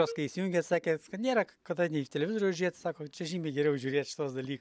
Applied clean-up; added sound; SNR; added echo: none; Wind instrument, woodwind instrument; 13 dB; none.